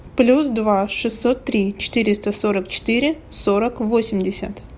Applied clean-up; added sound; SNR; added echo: none; none; none; none.